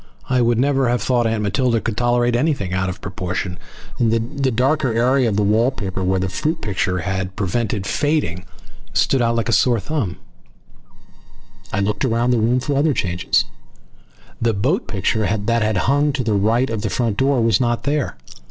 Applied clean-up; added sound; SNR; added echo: neural separator model SepFormer DNS4.